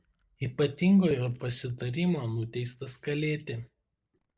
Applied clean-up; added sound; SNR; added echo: neural separator model SepFormer DNS4.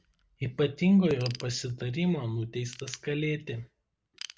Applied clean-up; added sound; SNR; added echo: none; Ratchet, pawl / Tools; 20 dB; none.